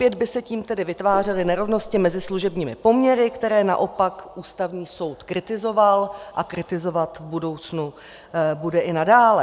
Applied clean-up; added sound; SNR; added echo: none; Gong; 14 dB; none.